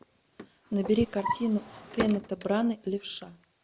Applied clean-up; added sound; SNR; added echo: none; Drawer open or close; 9 dB; none.